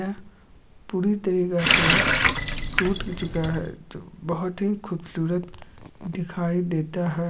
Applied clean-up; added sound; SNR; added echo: none; Water tap, faucet; -5 dB; none.